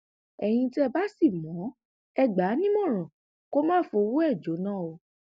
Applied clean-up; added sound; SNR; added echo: none; none; none; none.